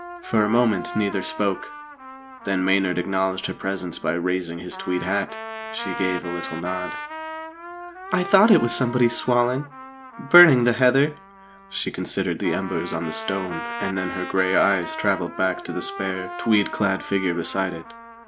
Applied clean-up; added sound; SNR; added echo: none; Trumpet; 12 dB; none.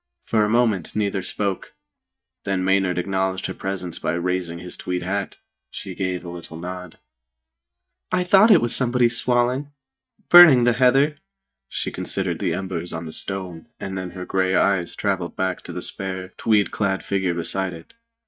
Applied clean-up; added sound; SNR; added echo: neural mask model DeepFilterNet 3.